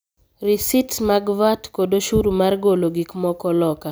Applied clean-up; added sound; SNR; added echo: none; none; none; none.